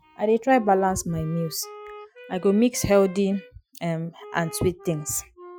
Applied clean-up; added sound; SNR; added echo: classical method Wiener filter.